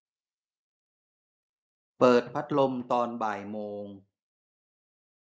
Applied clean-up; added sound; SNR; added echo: neural mask model Resemble Enhance denoiser.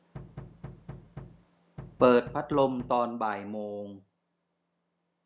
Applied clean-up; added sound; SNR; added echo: none; Knock; 15 dB; none.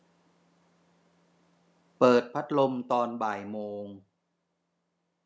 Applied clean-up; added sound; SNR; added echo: none; none; none; none.